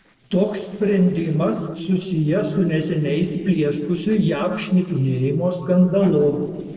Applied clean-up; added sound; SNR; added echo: neural separator model SepFormer DNS4.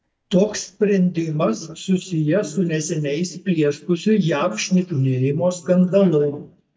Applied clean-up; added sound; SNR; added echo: neural mask model DeepFilterNet 3.